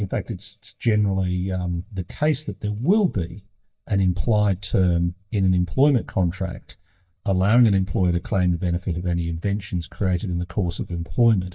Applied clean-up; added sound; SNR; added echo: neural mask model DeepFilterNet 3.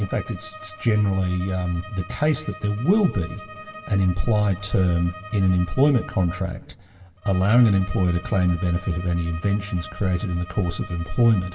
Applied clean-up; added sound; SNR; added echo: none; Bowed string instrument; 18 dB; reverberation time 2.1 s.